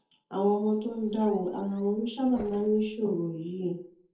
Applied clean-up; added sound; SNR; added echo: neural separator model SepFormer DNS4.